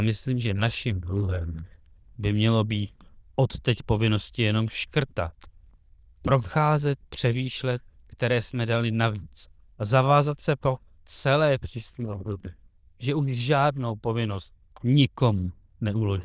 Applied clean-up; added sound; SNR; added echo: neural diffusion model UNIVERSE++.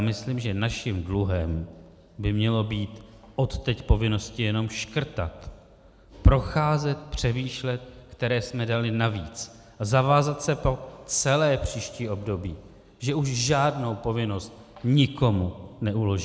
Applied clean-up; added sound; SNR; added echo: none; none; none; none.